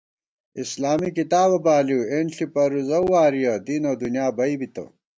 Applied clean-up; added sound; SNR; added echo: none; none; none; none.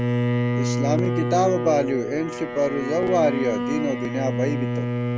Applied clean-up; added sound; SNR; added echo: none; Bowed string instrument; 0 dB; none.